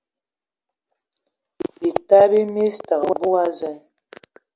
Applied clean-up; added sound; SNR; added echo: none; none; none; none.